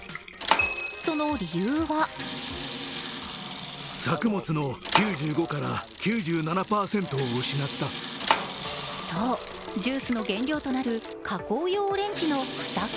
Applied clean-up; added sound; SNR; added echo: none; Sink (filling or washing) / Water tap, faucet + Bicycle; 4 dB; none.